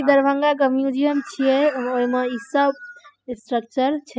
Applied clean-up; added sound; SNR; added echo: classical method spectral subtraction.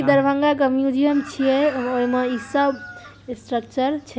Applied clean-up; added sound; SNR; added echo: none; Chicken, rooster; 18 dB; none.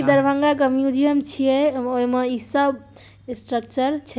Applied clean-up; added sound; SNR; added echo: none; none; none; none.